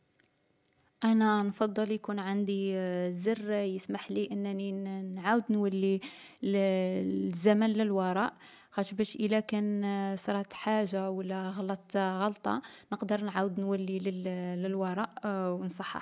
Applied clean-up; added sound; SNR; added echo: none; none; none; none.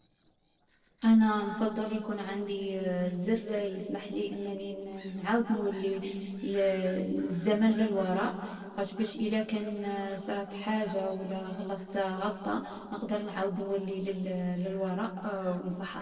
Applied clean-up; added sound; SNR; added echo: neural separator model SepFormer DNS4.